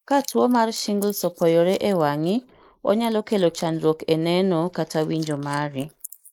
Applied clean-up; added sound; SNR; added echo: neural mask model Resemble Enhance denoiser.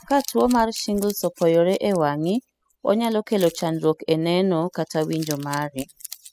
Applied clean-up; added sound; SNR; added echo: classical method spectral subtraction.